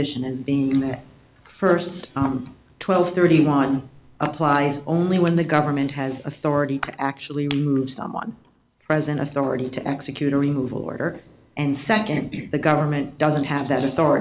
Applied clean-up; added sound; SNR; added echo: none; none; none; none.